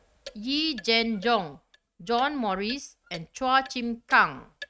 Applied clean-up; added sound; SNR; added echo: neural mask model RNNoise.